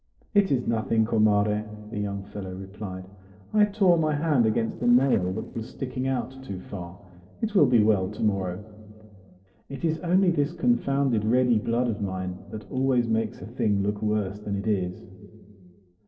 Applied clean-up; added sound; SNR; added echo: neural separator model SepFormer DNS4.